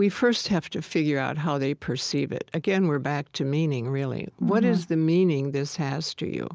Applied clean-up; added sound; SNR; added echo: none; none; none; none.